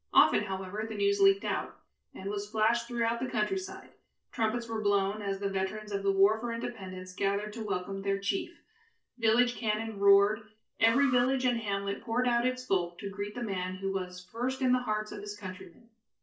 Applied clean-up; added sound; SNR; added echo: neural separator model SepFormer DNS4.